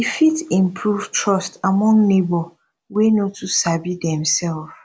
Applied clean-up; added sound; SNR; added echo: none; none; none; none.